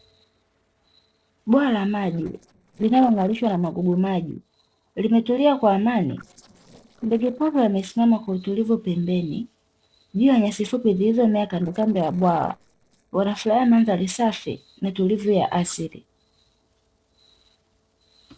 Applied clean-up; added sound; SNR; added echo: neural separator model SepFormer DNS4.